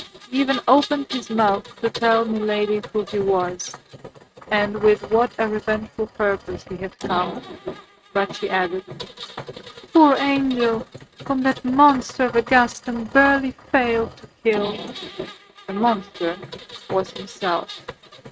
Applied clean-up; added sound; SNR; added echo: neural mask model RNNoise.